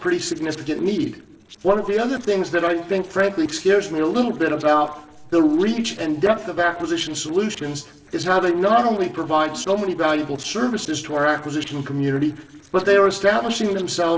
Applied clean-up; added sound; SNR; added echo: neural separator model SepFormer DNS4.